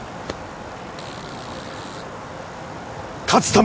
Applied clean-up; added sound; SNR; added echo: none; Fart; 20 dB; none.